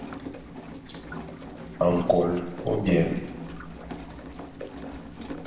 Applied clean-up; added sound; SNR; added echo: none; Rain; 9 dB; reverberation time 0.8 s.